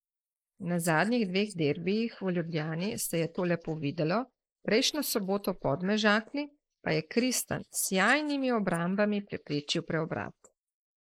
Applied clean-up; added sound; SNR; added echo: neural mask model Resemble Enhance denoiser.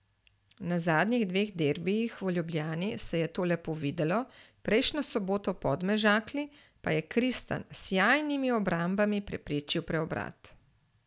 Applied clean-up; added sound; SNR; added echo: none; none; none; none.